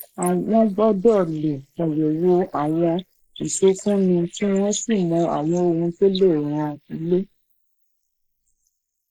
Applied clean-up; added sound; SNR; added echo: neural mask model Resemble Enhance denoiser.